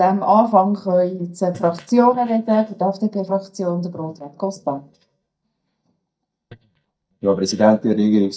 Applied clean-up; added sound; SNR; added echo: neural mask model DeepFilterNet 3.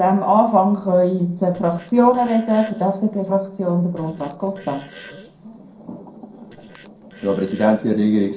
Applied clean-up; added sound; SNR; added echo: neural separator model SepFormer DNS4.